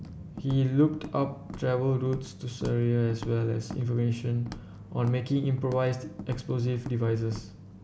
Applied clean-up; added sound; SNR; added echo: none; Walk, footsteps; 17 dB; none.